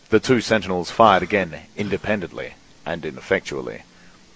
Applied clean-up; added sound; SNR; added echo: none; Cough; 18 dB; none.